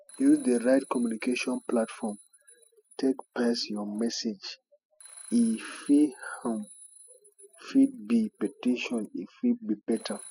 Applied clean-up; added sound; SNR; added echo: classical method spectral subtraction.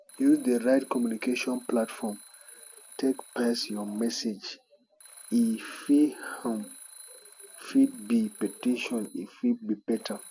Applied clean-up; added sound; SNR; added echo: none; Alarm; 19 dB; none.